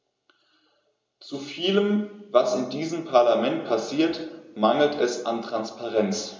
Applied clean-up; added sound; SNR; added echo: none; none; none; reverberation time 2.8 s.